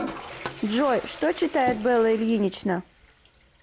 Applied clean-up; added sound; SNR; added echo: none; Toilet flush; 13 dB; none.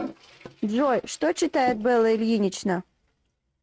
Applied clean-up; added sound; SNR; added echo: neural mask model RNNoise.